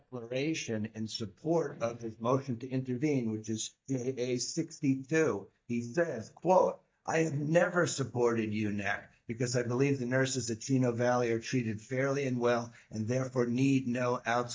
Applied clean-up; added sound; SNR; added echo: neural mask model DeepFilterNet 3.